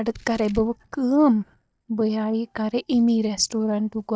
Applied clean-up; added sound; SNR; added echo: neural mask model DeepFilterNet 3.